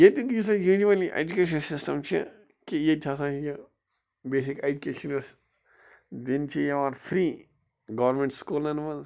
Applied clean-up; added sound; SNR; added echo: none; none; none; none.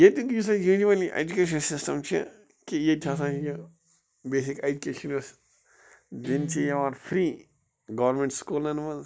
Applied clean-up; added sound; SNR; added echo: none; Guitar; 13 dB; none.